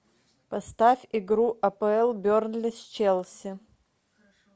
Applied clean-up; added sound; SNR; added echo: none; none; none; none.